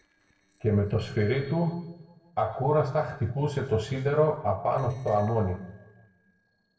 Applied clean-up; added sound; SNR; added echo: neural separator model SepFormer DNS4.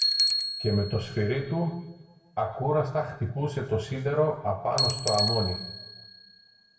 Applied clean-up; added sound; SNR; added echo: none; Bicycle; 3 dB; reverberation time 0.8 s.